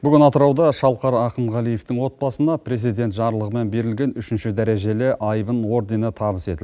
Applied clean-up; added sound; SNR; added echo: none; none; none; none.